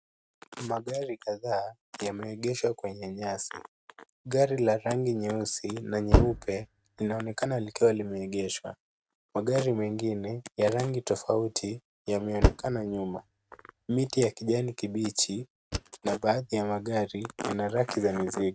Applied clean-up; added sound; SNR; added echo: neural mask model RNNoise.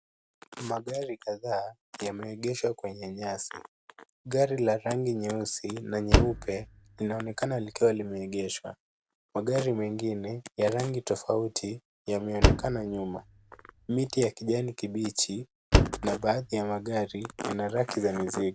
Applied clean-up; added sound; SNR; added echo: none; Slam; -2 dB; none.